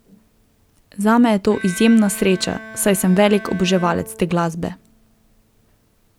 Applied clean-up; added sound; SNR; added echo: none; Bowed string instrument; 19 dB; none.